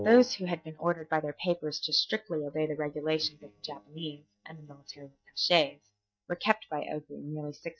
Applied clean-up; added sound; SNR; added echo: neural mask model DeepFilterNet 3.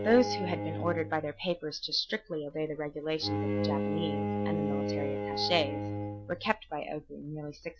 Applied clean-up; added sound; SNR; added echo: none; Bowed string instrument; 2 dB; none.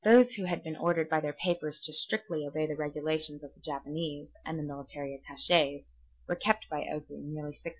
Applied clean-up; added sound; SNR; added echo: none; none; none; none.